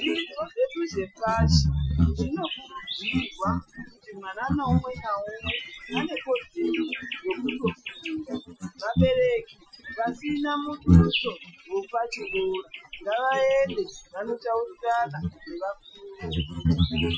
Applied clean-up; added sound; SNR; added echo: classical method Wiener filter.